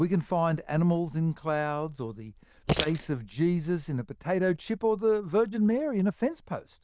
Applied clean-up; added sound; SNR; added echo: neural diffusion model UNIVERSE++.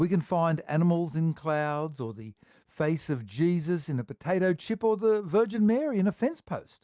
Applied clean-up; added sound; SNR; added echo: none; none; none; none.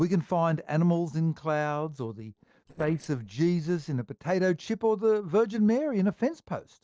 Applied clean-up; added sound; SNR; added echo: neural separator model SepFormer DNS4.